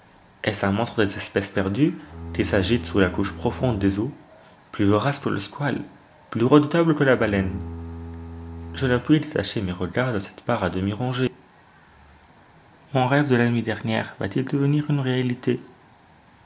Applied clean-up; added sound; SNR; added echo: none; Bowed string instrument; 12 dB; none.